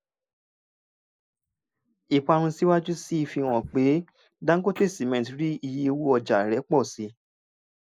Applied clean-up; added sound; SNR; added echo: neural mask model Resemble Enhance denoiser.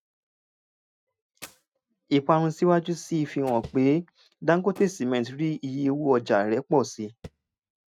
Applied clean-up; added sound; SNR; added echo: neural mask model RNNoise.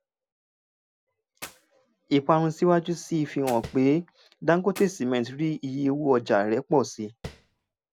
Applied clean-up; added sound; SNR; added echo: none; Tap + Clapping; 17 dB; none.